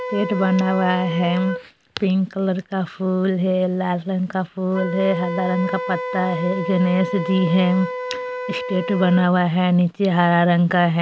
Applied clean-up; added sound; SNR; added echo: none; Wind instrument, woodwind instrument; 10 dB; none.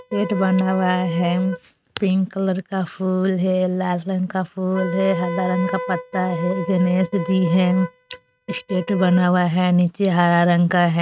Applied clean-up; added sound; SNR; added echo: neural mask model RNNoise.